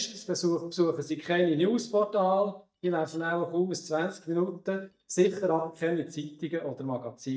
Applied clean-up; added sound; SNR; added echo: neural mask model DeepFilterNet 3.